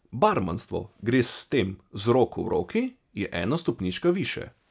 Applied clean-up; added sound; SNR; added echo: none; none; none; none.